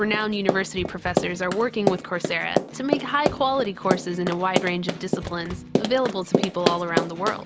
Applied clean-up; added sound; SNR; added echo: none; Run; 2 dB; none.